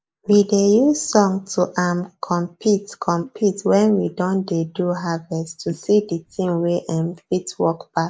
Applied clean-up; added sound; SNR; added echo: neural mask model Resemble Enhance denoiser.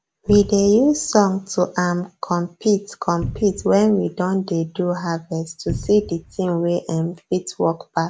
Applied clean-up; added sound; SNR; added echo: none; Cupboard open or close; 11 dB; none.